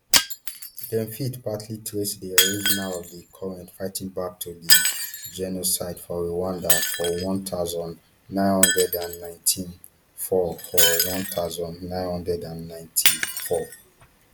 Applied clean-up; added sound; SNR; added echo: none; Shatter; -2 dB; none.